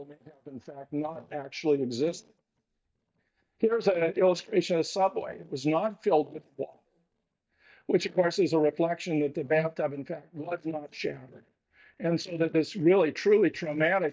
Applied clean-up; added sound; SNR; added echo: neural mask model DeepFilterNet 3.